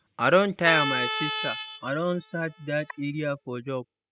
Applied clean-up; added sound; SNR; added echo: classical method spectral subtraction.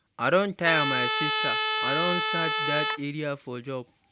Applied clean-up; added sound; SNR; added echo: none; Trumpet; -2 dB; none.